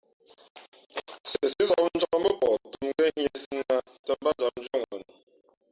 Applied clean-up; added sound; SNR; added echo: none; none; none; none.